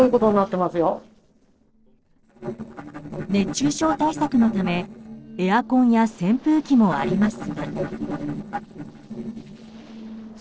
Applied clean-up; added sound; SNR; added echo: neural separator model SepFormer DNS4.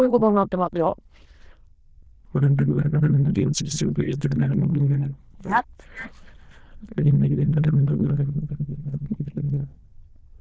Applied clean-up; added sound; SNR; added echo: neural diffusion model UNIVERSE++.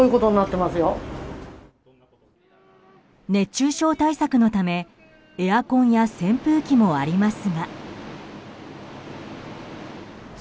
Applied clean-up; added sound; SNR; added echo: none; none; none; none.